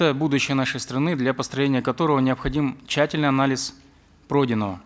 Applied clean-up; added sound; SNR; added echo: none; none; none; none.